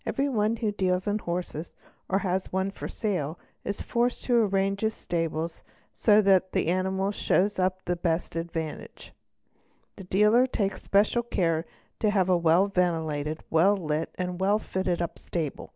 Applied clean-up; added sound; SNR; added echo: none; none; none; none.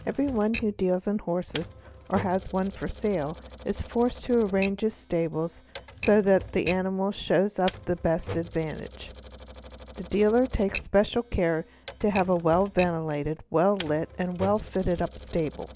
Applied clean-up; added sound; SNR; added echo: none; Typewriter; 15 dB; none.